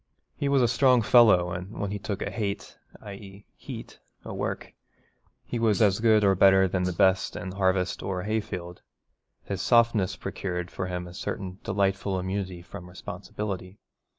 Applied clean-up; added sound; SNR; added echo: neural mask model Resemble Enhance denoiser.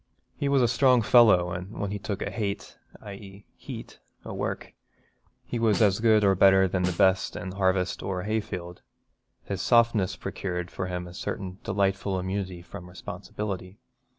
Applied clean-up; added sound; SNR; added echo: none; Snare drum; 13 dB; none.